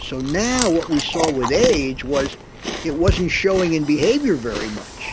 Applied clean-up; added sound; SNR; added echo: none; Thump, thud + Chewing, mastication; 7 dB; none.